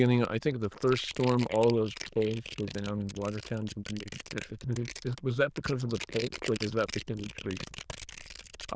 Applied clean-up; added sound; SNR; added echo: neural diffusion model UNIVERSE++.